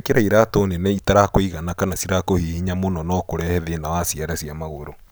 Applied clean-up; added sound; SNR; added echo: none; none; none; none.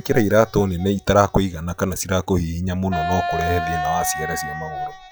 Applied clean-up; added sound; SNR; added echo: classical method log-MMSE.